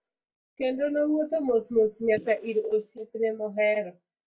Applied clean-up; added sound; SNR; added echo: neural mask model DeepFilterNet 3.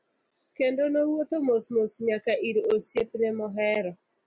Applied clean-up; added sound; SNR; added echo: none; none; none; none.